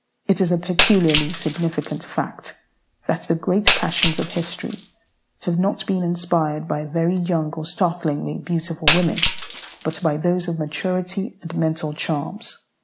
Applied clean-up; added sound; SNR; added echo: none; Shatter; 1 dB; none.